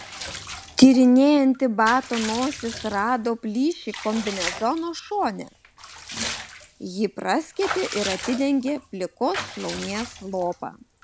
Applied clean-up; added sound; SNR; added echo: none; Bathtub (filling or washing) / Water / Liquid; 13 dB; none.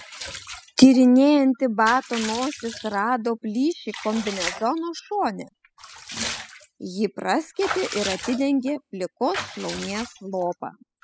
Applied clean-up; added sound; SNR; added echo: classical method spectral subtraction.